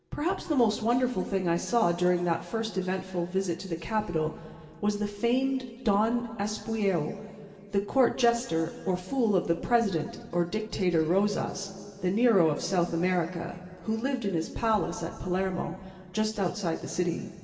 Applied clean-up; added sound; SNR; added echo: none; none; none; reverberation time 2.3 s.